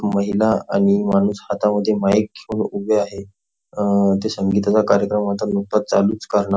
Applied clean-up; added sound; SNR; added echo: none; none; none; none.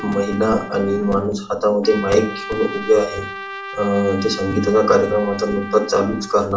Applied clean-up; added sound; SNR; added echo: none; Trumpet; 13 dB; reverberation time 0.4 s.